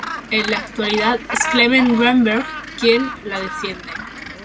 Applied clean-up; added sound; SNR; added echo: none; Gull, seagull; 9 dB; none.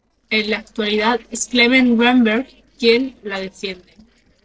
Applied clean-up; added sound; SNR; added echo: neural separator model SepFormer DNS4.